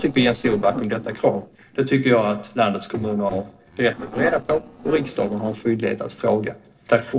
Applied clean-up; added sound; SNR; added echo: neural separator model SepFormer DNS4.